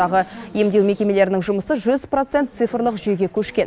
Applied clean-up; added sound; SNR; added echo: none; none; none; none.